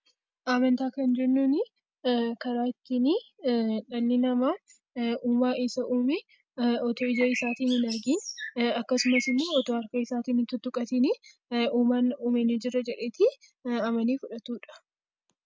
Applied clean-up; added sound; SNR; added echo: none; Bird; 9 dB; none.